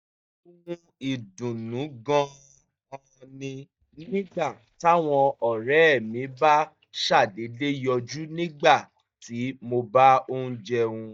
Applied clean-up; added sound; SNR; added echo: neural mask model DeepFilterNet 3.